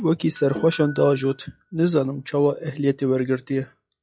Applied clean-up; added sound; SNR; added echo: classical method log-MMSE.